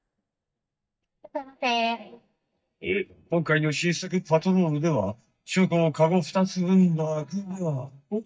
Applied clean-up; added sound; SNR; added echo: neural mask model DeepFilterNet 3.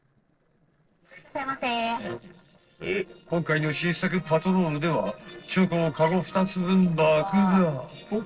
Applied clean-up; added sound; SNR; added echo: neural separator model SepFormer DNS4.